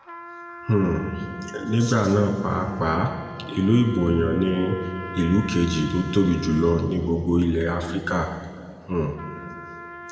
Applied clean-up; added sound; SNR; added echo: none; Trumpet; 17 dB; reverberation time 2.1 s.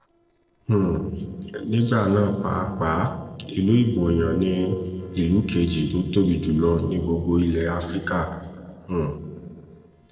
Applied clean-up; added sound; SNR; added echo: neural separator model SepFormer DNS4.